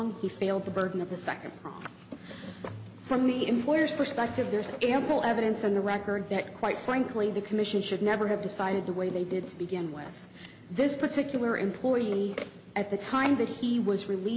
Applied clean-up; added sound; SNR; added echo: none; none; none; none.